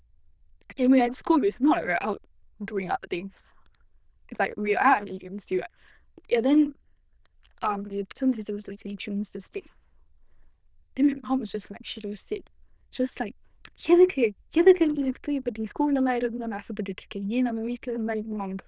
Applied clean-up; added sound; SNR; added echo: neural diffusion model UNIVERSE++.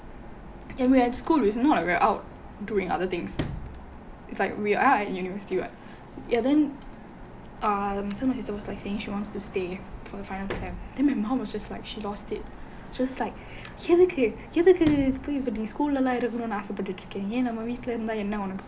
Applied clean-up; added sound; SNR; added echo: none; Sliding door; 15 dB; none.